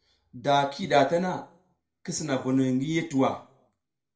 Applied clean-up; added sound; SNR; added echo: none; none; none; reverberation time 0.3 s.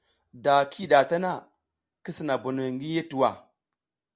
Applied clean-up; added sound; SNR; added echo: none; none; none; none.